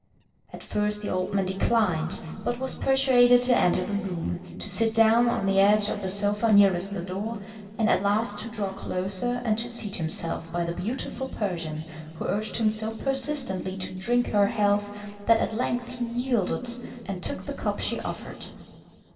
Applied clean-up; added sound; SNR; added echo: neural separator model SepFormer DNS4.